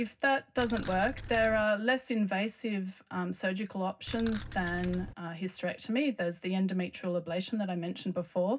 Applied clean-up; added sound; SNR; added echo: none; Keys jangling; 6 dB; reverberation time 0.4 s.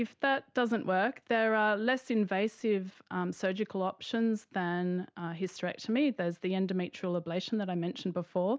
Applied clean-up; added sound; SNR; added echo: none; none; none; none.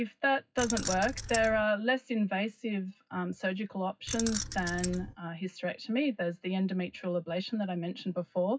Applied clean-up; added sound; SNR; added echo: classical method WPE with log-MMSE.